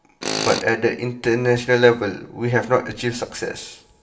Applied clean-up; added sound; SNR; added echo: none; Tools; 11 dB; reverberation time 0.7 s.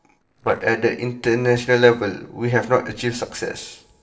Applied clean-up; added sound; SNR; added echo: neural separator model SepFormer DNS4.